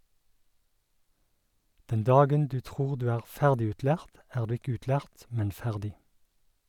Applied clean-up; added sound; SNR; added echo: none; none; none; none.